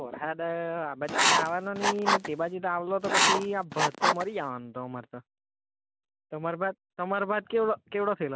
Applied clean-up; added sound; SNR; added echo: none; Writing; -5 dB; none.